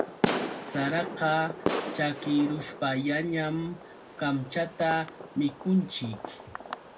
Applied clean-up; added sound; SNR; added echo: none; Fireworks; 6 dB; reverberation time 0.4 s.